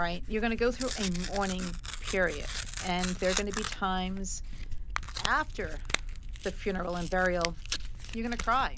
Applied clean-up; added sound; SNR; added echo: none; Tearing; 3 dB; none.